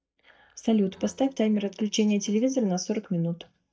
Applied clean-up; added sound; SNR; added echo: neural mask model DeepFilterNet 3.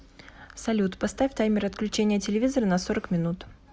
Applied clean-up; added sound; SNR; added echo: none; none; none; none.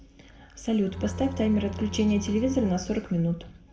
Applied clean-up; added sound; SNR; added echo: none; Bowed string instrument; 10 dB; reverberation time 0.6 s.